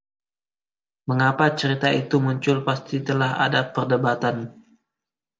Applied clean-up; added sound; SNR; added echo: none; none; none; none.